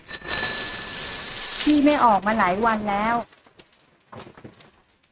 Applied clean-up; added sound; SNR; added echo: neural mask model RNNoise.